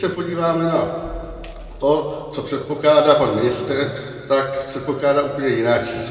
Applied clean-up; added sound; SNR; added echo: none; none; none; reverberation time 2.2 s.